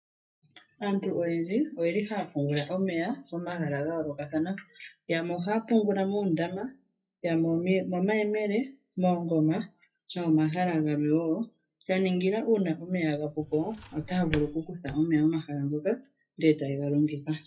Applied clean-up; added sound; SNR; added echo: classical method WPE with log-MMSE.